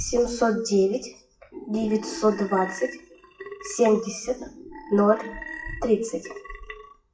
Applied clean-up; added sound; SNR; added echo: classical method WPE with log-MMSE.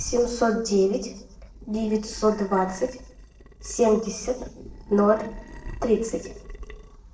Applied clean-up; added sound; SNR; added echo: neural separator model SepFormer DNS4.